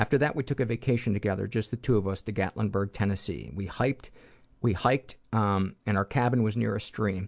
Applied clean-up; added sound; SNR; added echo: none; none; none; none.